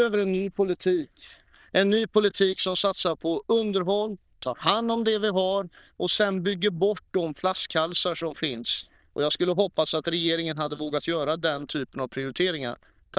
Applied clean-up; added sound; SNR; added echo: neural diffusion model UNIVERSE++.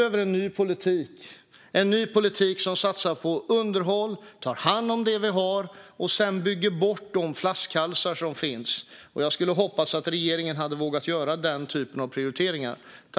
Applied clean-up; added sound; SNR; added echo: none; none; none; none.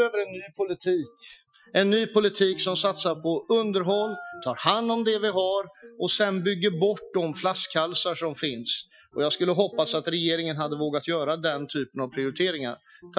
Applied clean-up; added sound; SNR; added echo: classical method Wiener filter.